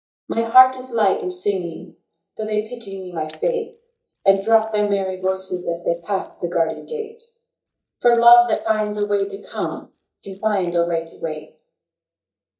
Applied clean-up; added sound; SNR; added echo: neural mask model DeepFilterNet 3.